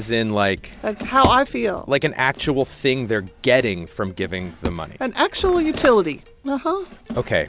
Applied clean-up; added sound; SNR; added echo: none; Drawer open or close; 12 dB; none.